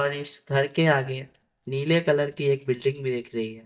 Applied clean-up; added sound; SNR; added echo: neural mask model DeepFilterNet 3.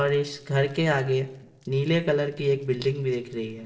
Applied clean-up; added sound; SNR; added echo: neural separator model SepFormer DNS4.